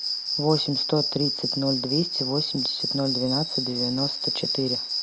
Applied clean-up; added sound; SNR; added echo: none; Cricket; 1 dB; none.